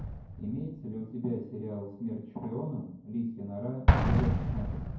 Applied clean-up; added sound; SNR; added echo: none; Explosion; -4 dB; reverberation time 0.9 s.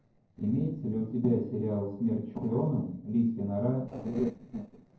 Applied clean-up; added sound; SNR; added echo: neural separator model SepFormer DNS4.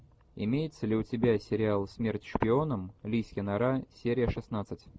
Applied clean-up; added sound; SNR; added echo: none; none; none; none.